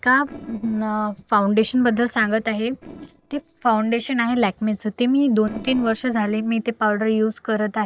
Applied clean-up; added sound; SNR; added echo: neural separator model SepFormer DNS4.